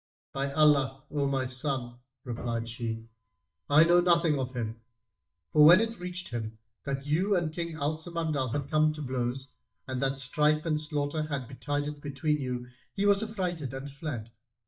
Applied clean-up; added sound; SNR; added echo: neural mask model DeepFilterNet 3.